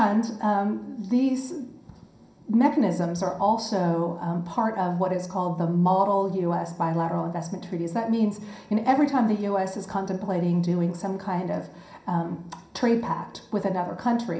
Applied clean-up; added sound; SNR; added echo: none; none; none; reverberation time 0.5 s.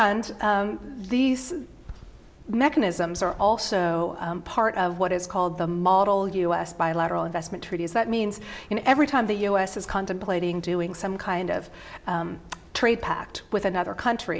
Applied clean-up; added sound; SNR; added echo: none; none; none; none.